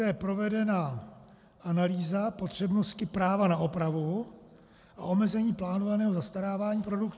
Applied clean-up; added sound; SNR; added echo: none; none; none; none.